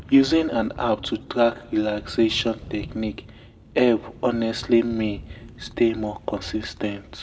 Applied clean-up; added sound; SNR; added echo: none; Thunder / Rain; 18 dB; reverberation time 0.8 s.